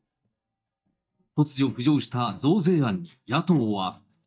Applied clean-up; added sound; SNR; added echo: neural mask model DeepFilterNet 3.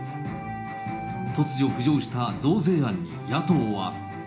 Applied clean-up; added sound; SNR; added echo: none; Wind instrument, woodwind instrument; 13 dB; reverberation time 0.4 s.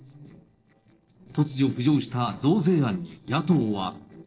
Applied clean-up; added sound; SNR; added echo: neural separator model SepFormer DNS4.